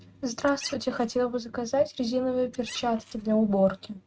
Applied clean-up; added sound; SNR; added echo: neural mask model RNNoise.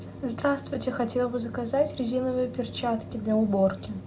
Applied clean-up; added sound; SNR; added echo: none; none; none; none.